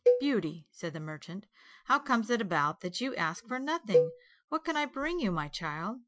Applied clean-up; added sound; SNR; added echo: classical method Wiener filter.